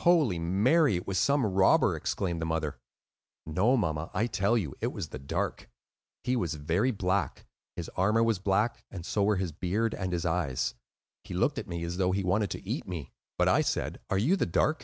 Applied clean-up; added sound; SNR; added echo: none; none; none; none.